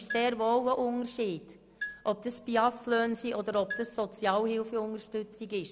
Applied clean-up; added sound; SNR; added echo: none; Marimba, xylophone; 15 dB; none.